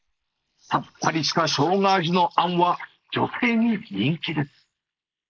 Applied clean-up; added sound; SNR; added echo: neural mask model Resemble Enhance denoiser.